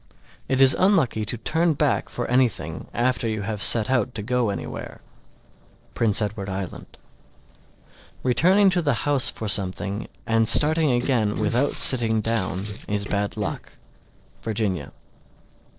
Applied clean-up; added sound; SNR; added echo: neural separator model SepFormer DNS4.